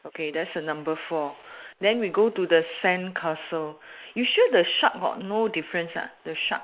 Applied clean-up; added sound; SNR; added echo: neural mask model Resemble Enhance denoiser.